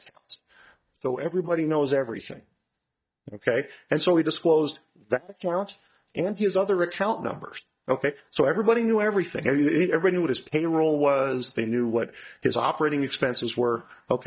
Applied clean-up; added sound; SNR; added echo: neural mask model DeepFilterNet 3.